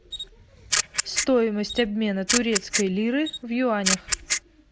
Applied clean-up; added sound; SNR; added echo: none; Camera; 3 dB; none.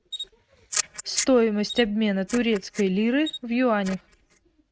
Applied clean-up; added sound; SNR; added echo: neural mask model RNNoise.